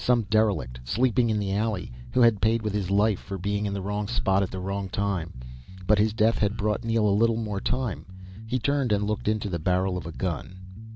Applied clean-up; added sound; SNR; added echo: none; Bass guitar; 14 dB; none.